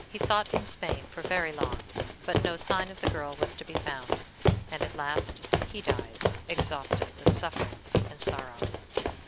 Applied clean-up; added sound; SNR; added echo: none; Run; -5 dB; none.